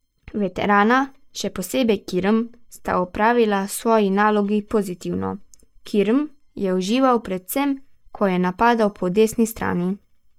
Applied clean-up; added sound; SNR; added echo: neural mask model DeepFilterNet 3.